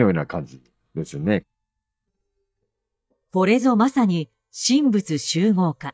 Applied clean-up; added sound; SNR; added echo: neural mask model DeepFilterNet 3.